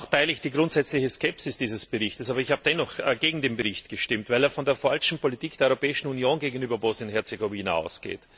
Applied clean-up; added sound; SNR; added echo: none; none; none; none.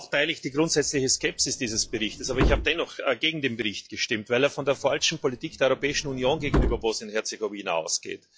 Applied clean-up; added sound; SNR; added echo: classical method log-MMSE.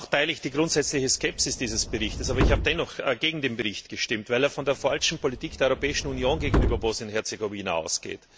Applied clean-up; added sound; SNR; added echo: none; Subway, metro, underground; 3 dB; none.